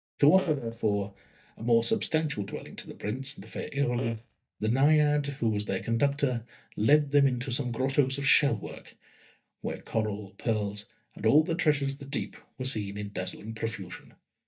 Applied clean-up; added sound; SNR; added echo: neural mask model DeepFilterNet 3.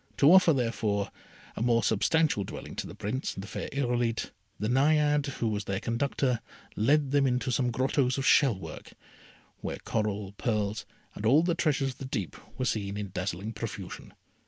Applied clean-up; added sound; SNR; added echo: none; none; none; none.